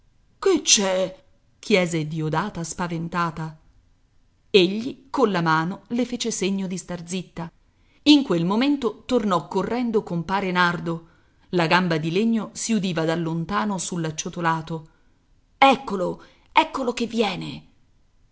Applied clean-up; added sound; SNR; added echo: none; none; none; none.